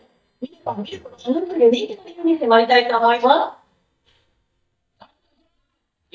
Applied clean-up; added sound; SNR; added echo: neural mask model DeepFilterNet 3.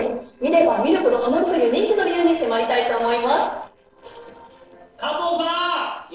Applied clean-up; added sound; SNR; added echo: neural separator model SepFormer DNS4.